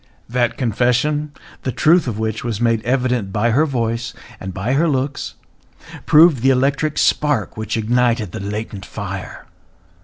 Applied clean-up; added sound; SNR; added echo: none; none; none; none.